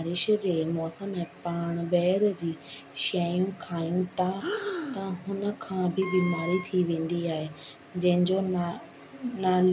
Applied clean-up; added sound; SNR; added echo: none; Breathing + Wind instrument, woodwind instrument; 10 dB; none.